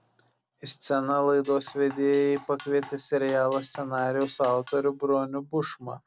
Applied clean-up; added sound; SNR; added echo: none; Drum kit; 20 dB; none.